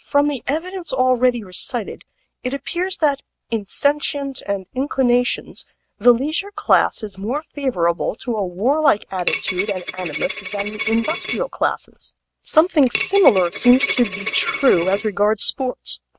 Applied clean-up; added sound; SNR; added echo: neural mask model RNNoise.